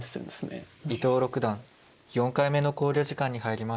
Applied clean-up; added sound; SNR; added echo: neural mask model Resemble Enhance denoiser.